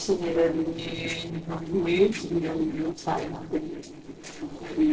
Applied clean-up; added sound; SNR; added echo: neural separator model SepFormer DNS4.